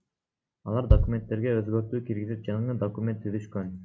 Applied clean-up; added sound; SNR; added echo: none; Bass drum; -1 dB; none.